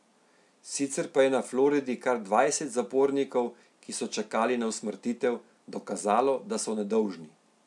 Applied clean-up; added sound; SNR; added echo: none; none; none; none.